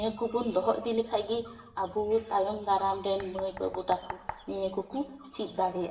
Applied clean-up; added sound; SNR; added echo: none; Knock; 15 dB; reverberation time 0.8 s.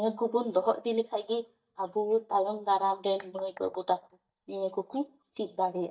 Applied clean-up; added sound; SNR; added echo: neural mask model DeepFilterNet 3.